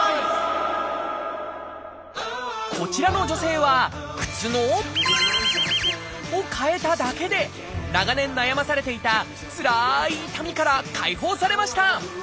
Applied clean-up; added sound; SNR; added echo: none; Bowed string instrument + Snare drum; 17 dB; none.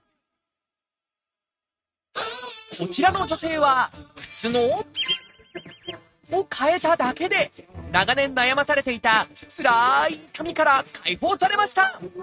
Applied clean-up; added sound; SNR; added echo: neural mask model RNNoise.